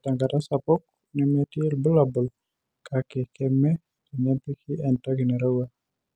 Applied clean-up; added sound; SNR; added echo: none; none; none; none.